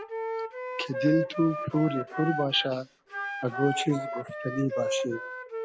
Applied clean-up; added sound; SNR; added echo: none; Wind instrument, woodwind instrument; 4 dB; none.